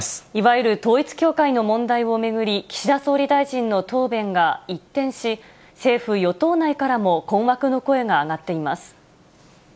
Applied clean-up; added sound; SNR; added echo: none; none; none; none.